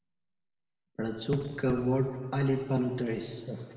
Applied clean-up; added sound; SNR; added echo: none; none; none; reverberation time 1.8 s.